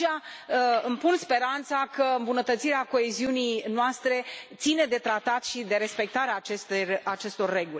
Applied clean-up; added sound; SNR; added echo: none; none; none; none.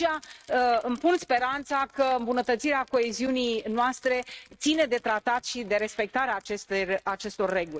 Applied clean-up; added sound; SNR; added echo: neural mask model RNNoise.